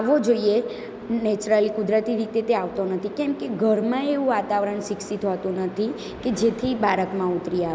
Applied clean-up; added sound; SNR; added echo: none; none; none; none.